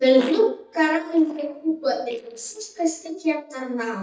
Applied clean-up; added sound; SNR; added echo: neural mask model DeepFilterNet 3.